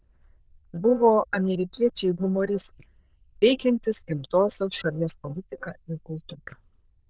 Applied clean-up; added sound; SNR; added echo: neural diffusion model UNIVERSE++.